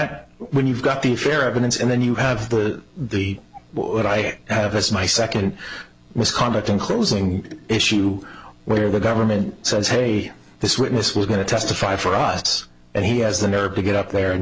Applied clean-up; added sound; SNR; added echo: none; none; none; none.